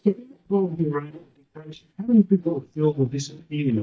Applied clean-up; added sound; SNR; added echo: neural mask model DeepFilterNet 3.